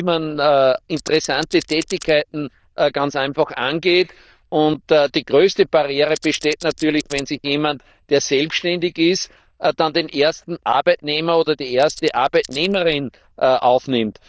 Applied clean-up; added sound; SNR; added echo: neural diffusion model UNIVERSE++.